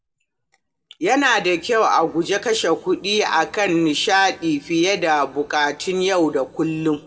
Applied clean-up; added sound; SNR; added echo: none; none; none; reverberation time 1.3 s.